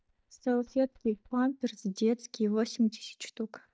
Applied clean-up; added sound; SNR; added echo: neural mask model DeepFilterNet 3.